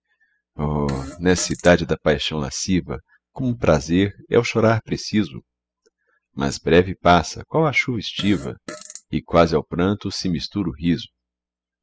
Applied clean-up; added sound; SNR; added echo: classical method spectral subtraction.